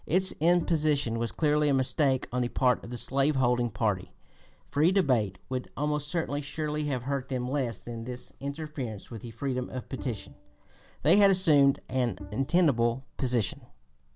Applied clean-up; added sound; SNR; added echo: none; Bowed string instrument; 20 dB; none.